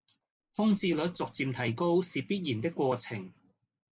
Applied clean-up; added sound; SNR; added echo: neural mask model Resemble Enhance denoiser.